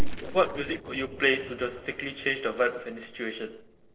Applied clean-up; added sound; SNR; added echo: neural separator model SepFormer DNS4.